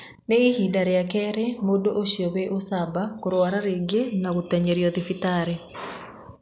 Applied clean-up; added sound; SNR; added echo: none; none; none; none.